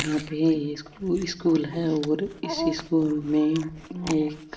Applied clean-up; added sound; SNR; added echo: none; Chewing, mastication; 17 dB; reverberation time 0.6 s.